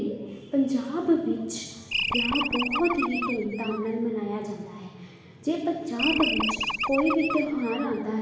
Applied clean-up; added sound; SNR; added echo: none; Animal; 2 dB; reverberation time 1.2 s.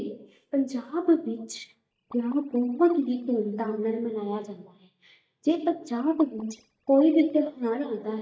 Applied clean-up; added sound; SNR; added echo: neural mask model DeepFilterNet 3.